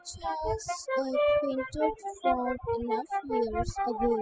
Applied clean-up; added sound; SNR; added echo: classical method spectral subtraction.